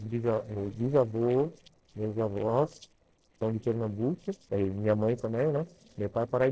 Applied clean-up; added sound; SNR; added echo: neural separator model SepFormer DNS4.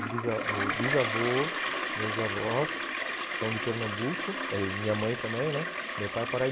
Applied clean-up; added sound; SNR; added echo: none; Toilet flush; 0 dB; none.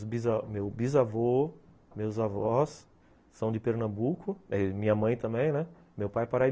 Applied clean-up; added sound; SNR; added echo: none; none; none; none.